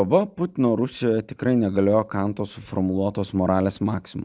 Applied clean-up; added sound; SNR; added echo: none; none; none; none.